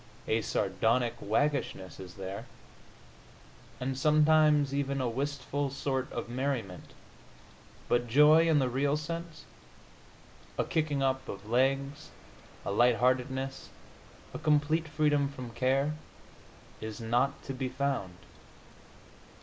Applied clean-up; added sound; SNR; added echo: none; none; none; none.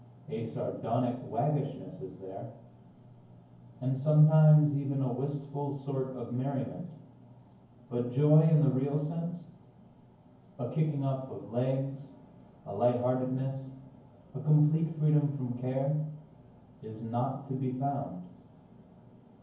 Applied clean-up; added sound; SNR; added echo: none; none; none; reverberation time 0.9 s.